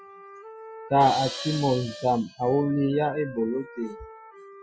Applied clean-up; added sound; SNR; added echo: classical method Wiener filter.